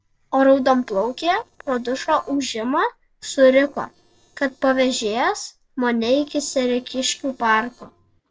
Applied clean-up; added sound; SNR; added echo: neural separator model SepFormer DNS4.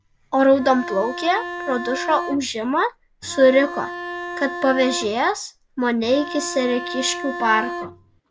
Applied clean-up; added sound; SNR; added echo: none; Bowed string instrument; 10 dB; none.